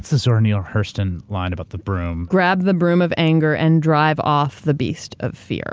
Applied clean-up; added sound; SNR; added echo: none; none; none; none.